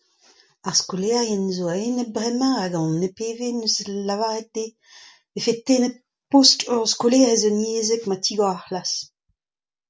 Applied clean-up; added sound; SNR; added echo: none; none; none; none.